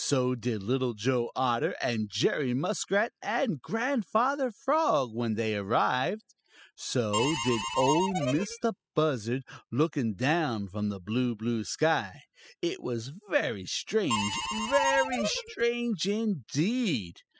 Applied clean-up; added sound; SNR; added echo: classical method spectral subtraction.